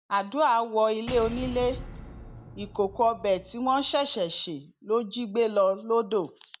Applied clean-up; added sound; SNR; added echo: none; Shatter / Boom; 14 dB; none.